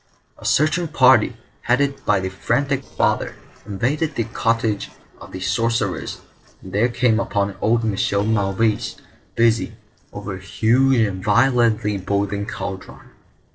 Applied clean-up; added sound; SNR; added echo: neural separator model SepFormer DNS4.